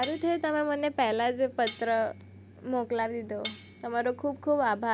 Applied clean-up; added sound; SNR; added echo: none; Cutlery, silverware; 11 dB; none.